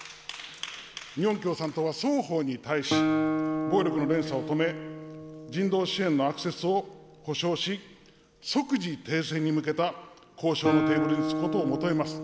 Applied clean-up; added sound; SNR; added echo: none; Guitar; 4 dB; none.